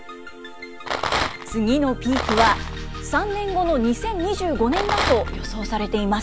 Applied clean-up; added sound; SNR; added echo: none; Rattle; 2 dB; none.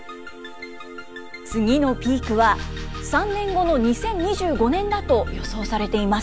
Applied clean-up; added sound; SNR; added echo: none; none; none; none.